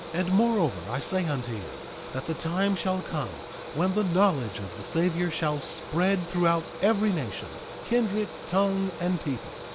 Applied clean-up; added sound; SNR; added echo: none; Mechanical fan; 12 dB; none.